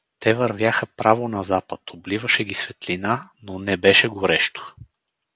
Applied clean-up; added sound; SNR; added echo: none; none; none; none.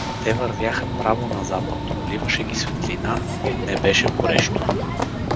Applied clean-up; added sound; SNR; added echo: none; Run / Train; -2 dB; none.